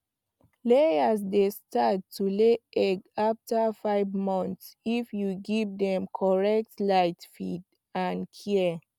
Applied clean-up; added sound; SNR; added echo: none; none; none; none.